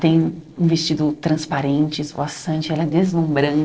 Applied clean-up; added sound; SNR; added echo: neural separator model SepFormer DNS4.